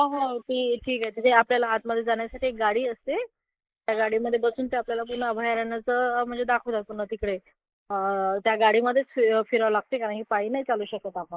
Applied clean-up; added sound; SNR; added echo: neural mask model Resemble Enhance denoiser.